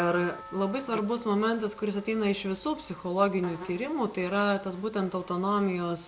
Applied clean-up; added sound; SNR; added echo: none; Buzz + Percussion; 18 dB; none.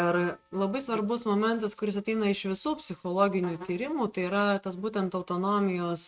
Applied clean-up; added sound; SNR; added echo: neural mask model RNNoise.